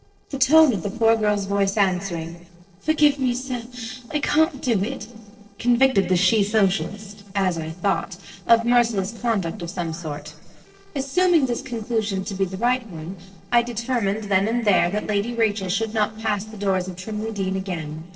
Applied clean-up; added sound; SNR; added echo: neural separator model SepFormer DNS4.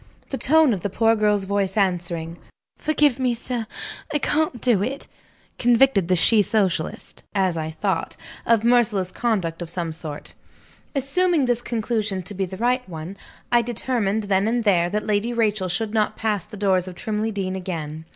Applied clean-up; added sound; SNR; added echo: none; none; none; none.